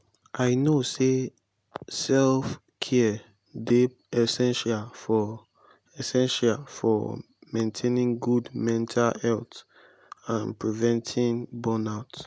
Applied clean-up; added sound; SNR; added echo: none; none; none; none.